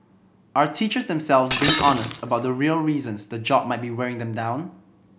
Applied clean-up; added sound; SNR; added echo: none; Shatter; 2 dB; none.